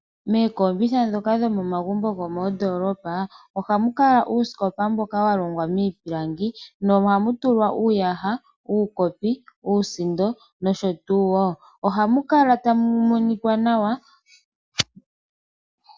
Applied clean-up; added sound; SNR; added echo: none; none; none; none.